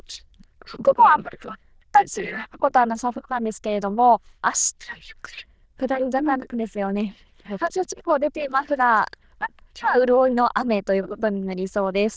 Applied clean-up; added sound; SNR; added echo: neural diffusion model UNIVERSE++.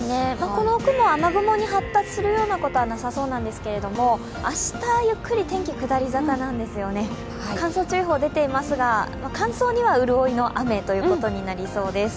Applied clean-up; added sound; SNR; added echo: none; Cheering; 14 dB; none.